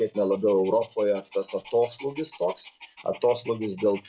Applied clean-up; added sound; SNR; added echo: classical method log-MMSE.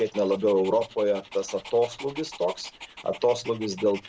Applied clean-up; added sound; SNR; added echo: none; Dog; 18 dB; none.